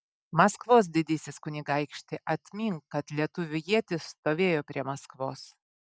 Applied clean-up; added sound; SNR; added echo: none; none; none; none.